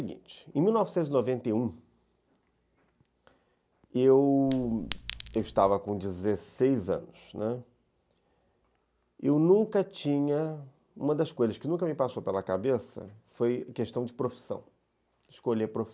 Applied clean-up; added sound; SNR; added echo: none; Chink, clink; 7 dB; none.